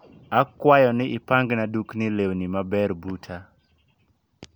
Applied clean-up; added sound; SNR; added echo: none; none; none; none.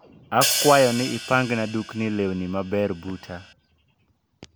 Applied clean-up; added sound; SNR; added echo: none; Hi-hat; 6 dB; none.